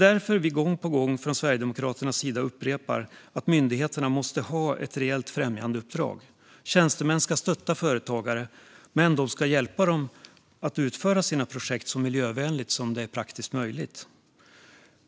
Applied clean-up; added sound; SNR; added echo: none; none; none; none.